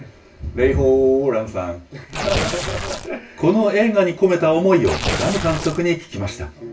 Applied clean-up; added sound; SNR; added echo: none; Tearing; 7 dB; reverberation time 0.2 s.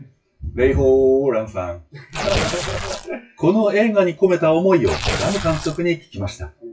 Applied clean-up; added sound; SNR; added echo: classical method WPE with log-MMSE.